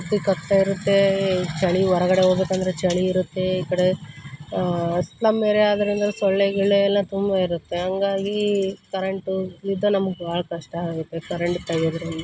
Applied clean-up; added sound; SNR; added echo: none; none; none; none.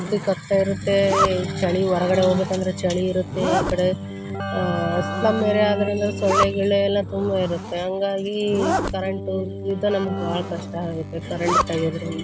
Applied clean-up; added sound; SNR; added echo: none; Keyboard (musical) + Zipper (clothing); 5 dB; none.